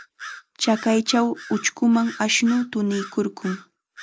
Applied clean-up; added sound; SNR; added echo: none; Bird vocalization, bird call, bird song; 17 dB; none.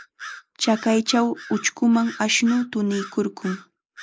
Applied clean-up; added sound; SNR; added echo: neural mask model Resemble Enhance denoiser.